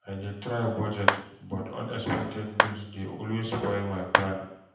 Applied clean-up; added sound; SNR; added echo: none; Clapping; 0 dB; reverberation time 0.9 s.